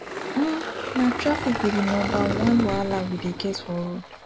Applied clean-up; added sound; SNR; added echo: none; Engine; 5 dB; none.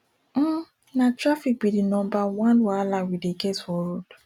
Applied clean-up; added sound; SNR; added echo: none; none; none; none.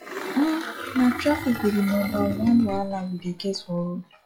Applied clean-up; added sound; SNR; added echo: classical method log-MMSE.